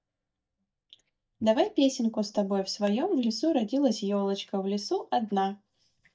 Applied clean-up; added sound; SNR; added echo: neural mask model DeepFilterNet 3.